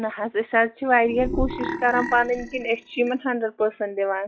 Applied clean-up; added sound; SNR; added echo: classical method log-MMSE.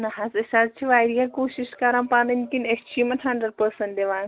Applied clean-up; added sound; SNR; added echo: none; none; none; none.